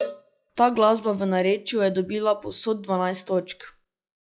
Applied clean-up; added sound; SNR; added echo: classical method log-MMSE.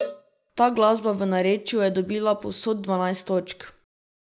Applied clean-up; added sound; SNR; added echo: none; Cowbell; 15 dB; none.